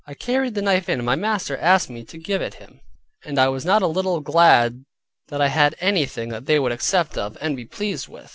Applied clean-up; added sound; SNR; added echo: none; none; none; none.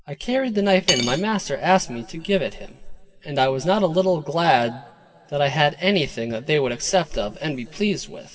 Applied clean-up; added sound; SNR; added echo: none; Cutlery, silverware / Dishes, pots, and pans; 6 dB; reverberation time 2.3 s.